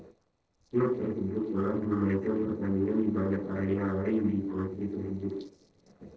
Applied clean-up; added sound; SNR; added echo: neural separator model SepFormer DNS4.